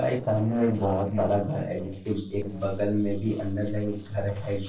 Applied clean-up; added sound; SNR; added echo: neural separator model SepFormer DNS4.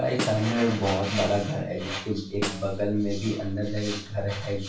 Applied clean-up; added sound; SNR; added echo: none; Snare drum; 12 dB; reverberation time 0.3 s.